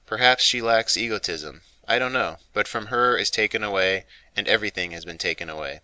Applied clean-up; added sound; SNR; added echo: none; none; none; none.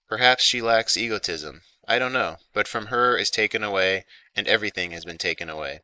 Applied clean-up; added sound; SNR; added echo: neural mask model Resemble Enhance denoiser.